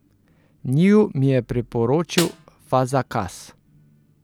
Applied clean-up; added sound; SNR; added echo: none; Snare drum; 9 dB; none.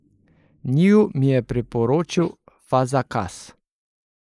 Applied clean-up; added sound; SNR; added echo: neural mask model Resemble Enhance denoiser.